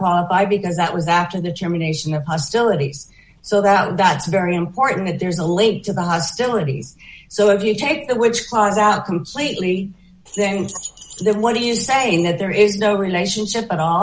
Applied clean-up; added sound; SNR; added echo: none; Keys jangling; 17 dB; none.